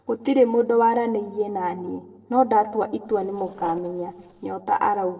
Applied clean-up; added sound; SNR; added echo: neural separator model SepFormer DNS4.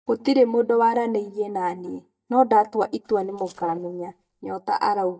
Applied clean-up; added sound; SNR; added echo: neural mask model DeepFilterNet 3.